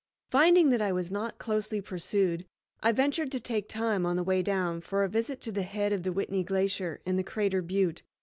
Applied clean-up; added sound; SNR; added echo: none; none; none; none.